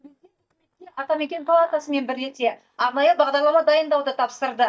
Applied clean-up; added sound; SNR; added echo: neural mask model DeepFilterNet 3.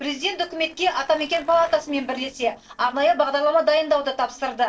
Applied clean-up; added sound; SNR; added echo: neural separator model SepFormer DNS4.